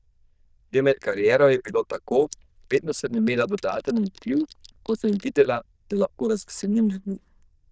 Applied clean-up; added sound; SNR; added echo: neural diffusion model UNIVERSE++.